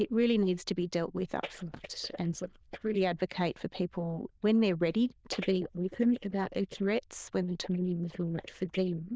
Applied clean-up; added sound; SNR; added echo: neural diffusion model UNIVERSE++.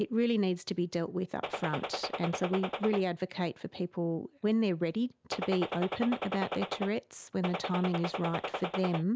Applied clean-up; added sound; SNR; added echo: none; Gunshot, gunfire; 5 dB; none.